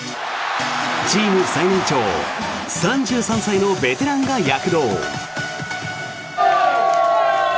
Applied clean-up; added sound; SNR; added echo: none; none; none; none.